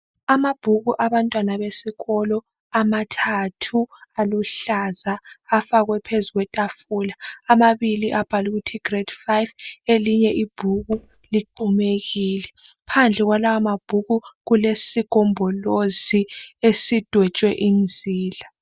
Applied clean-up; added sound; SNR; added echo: neural mask model DeepFilterNet 3.